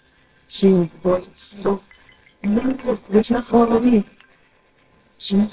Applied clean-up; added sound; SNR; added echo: neural separator model SepFormer WHAMR!.